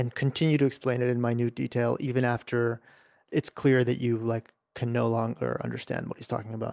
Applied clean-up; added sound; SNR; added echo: none; none; none; none.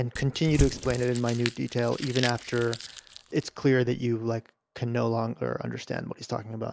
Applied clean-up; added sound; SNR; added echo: none; Crumpling, crinkling / Crushing; 7 dB; none.